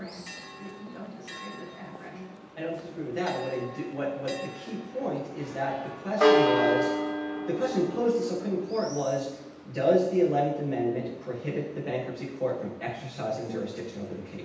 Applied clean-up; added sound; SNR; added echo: none; Church bell; 3 dB; reverberation time 0.9 s.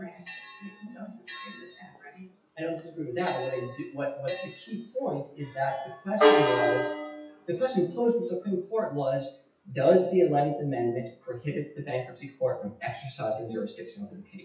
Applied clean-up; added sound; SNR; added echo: classical method WPE with log-MMSE.